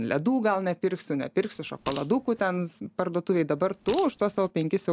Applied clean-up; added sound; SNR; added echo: none; Fart; 17 dB; none.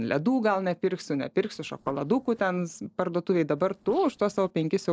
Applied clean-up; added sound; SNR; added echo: neural separator model SepFormer DNS4.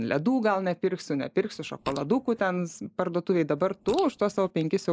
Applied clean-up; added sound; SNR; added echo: neural mask model Resemble Enhance denoiser.